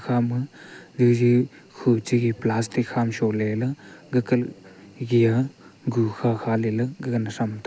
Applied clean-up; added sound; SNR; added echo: none; none; none; none.